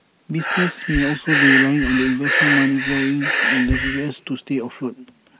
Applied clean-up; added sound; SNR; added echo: none; Breathing; 0 dB; none.